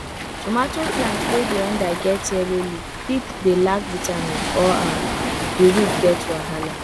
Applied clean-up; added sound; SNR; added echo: none; Waves, surf; 3 dB; none.